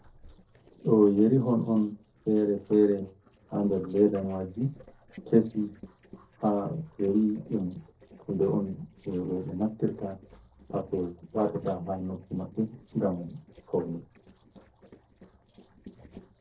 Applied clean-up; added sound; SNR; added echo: neural separator model SepFormer DNS4.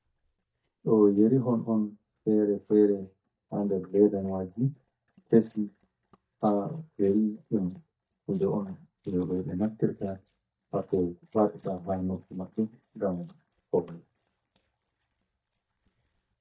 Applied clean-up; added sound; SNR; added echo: neural mask model DeepFilterNet 3.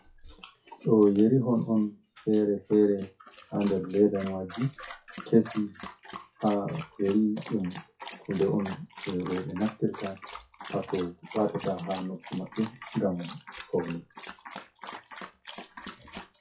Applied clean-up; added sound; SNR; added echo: classical method WPE with log-MMSE.